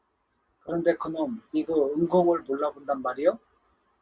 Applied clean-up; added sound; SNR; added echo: none; none; none; none.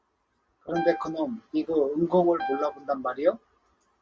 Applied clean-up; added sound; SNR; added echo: none; Piano; 11 dB; none.